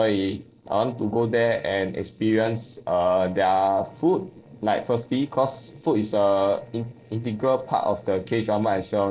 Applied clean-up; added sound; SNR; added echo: neural separator model SepFormer DNS4.